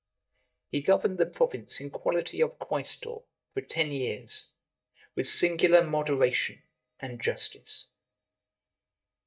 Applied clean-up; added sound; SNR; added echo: neural mask model DeepFilterNet 3.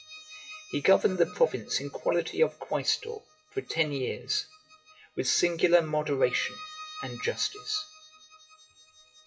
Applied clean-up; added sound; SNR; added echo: classical method WPE with log-MMSE.